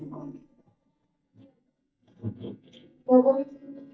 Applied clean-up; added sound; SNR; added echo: neural mask model DeepFilterNet 3.